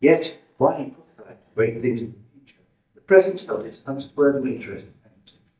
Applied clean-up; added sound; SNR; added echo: neural mask model DeepFilterNet 3.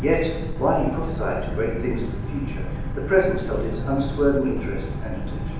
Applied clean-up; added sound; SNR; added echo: none; Boat, Water vehicle; 3 dB; reverberation time 1.0 s.